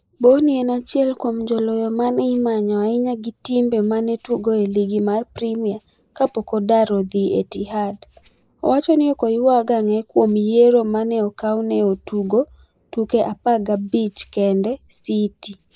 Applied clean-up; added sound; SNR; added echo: neural mask model Resemble Enhance denoiser.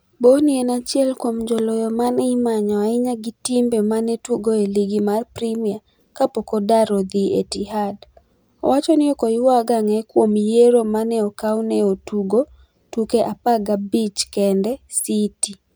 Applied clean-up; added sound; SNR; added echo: none; none; none; none.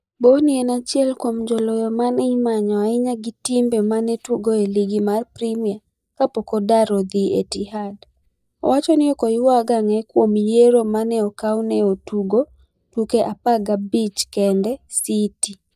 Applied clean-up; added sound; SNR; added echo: neural mask model DeepFilterNet 3.